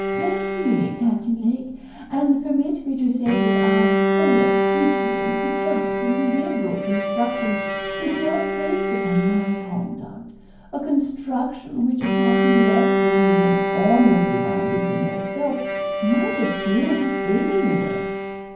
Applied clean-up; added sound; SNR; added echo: none; Bowed string instrument; 1 dB; reverberation time 0.9 s.